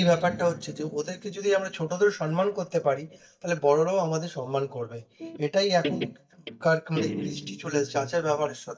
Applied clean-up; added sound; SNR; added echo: neural mask model DeepFilterNet 3.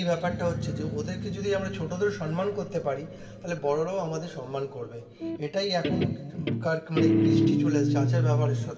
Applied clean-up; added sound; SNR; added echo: none; Guitar; -2 dB; reverberation time 1.9 s.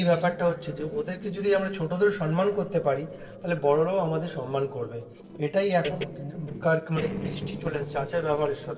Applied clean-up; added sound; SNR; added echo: neural separator model SepFormer DNS4.